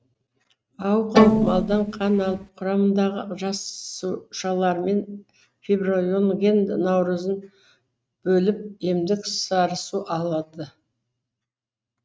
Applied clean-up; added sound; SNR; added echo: neural mask model RNNoise.